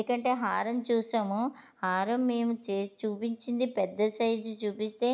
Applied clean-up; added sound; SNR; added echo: none; none; none; none.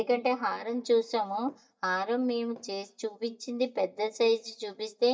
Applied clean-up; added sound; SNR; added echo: neural mask model DeepFilterNet 3.